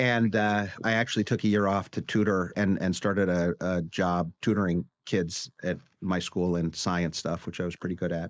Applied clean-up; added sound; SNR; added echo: neural mask model Resemble Enhance denoiser.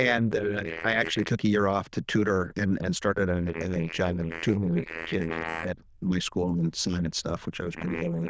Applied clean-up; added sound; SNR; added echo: neural diffusion model UNIVERSE++.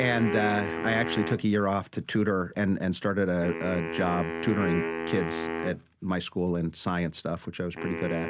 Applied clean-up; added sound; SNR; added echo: none; Wind instrument, woodwind instrument; 7 dB; none.